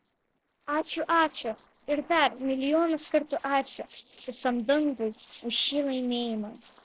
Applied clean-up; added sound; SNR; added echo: neural separator model SepFormer DNS4.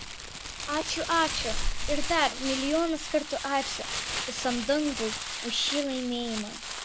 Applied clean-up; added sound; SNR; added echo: none; Crumpling, crinkling; 3 dB; none.